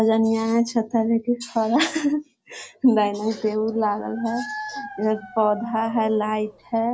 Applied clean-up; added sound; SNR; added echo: none; Dog; 15 dB; none.